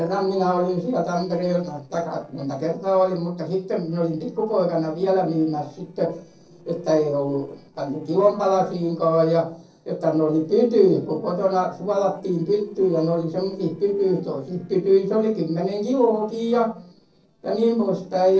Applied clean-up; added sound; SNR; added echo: neural separator model SepFormer DNS4.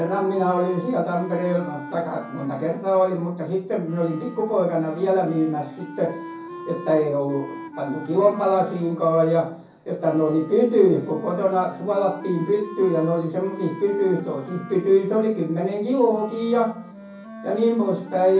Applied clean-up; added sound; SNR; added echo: none; Wind instrument, woodwind instrument; 16 dB; reverberation time 0.6 s.